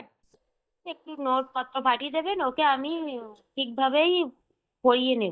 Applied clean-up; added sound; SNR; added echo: neural mask model DeepFilterNet 3.